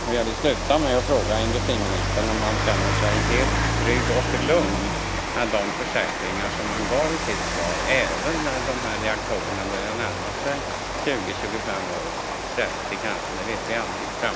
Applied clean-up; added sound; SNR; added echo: none; Rain; -1 dB; none.